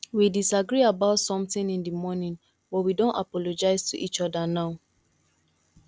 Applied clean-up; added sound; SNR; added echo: none; none; none; none.